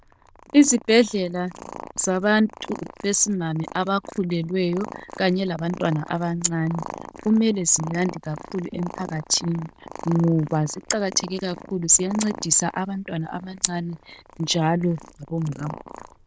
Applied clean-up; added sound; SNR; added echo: neural diffusion model UNIVERSE++.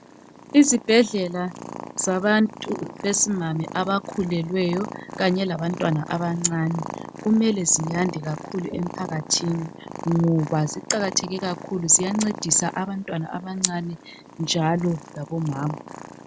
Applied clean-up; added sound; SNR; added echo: none; Purr; 14 dB; none.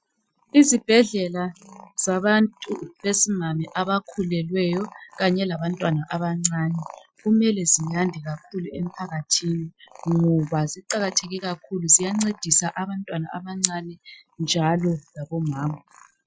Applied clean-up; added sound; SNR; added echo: classical method Wiener filter.